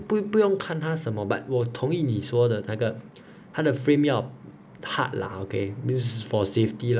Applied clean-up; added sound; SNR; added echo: none; none; none; none.